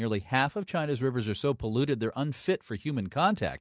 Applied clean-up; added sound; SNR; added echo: none; none; none; none.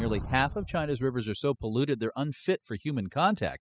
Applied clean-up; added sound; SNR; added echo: classical method spectral subtraction.